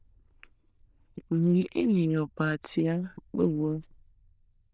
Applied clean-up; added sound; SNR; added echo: neural diffusion model UNIVERSE++.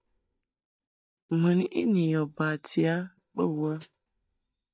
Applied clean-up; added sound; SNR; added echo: neural mask model DeepFilterNet 3.